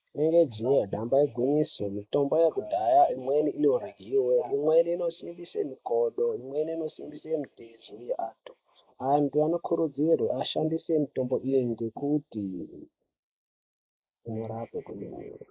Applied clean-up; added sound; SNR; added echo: neural mask model Resemble Enhance denoiser.